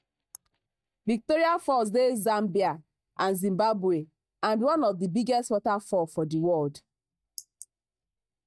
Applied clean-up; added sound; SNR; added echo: neural mask model DeepFilterNet 3.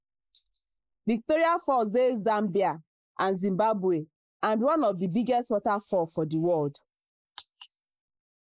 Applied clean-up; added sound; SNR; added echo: neural mask model Resemble Enhance denoiser.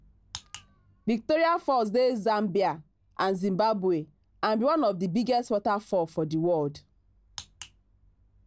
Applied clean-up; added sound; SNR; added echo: none; none; none; none.